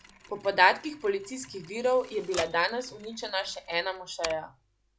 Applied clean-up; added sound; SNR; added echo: none; Typewriter + Mechanisms; 16 dB; none.